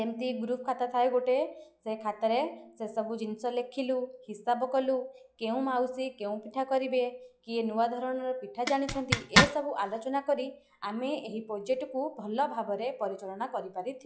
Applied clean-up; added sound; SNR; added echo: classical method log-MMSE.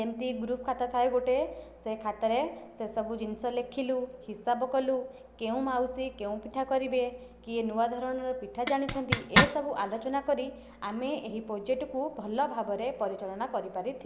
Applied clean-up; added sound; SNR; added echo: none; Zipper (clothing); -4 dB; none.